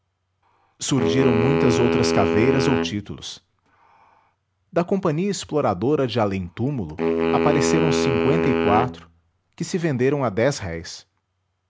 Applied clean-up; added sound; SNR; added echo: none; Wind instrument, woodwind instrument; -1 dB; none.